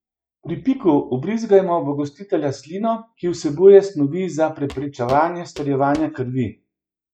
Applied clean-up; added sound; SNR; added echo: classical method log-MMSE.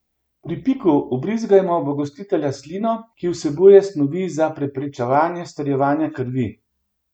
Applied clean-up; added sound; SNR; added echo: none; none; none; none.